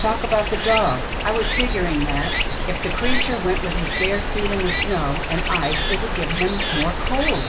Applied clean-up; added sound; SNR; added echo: none; Stream; -1 dB; reverberation time 0.2 s.